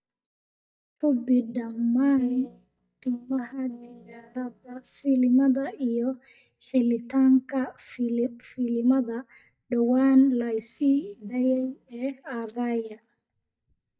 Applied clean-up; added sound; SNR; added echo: neural mask model DeepFilterNet 3.